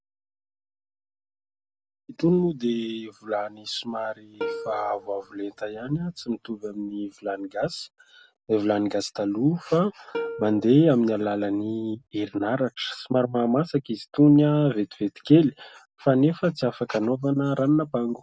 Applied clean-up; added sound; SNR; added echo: none; Plucked string instrument; 13 dB; none.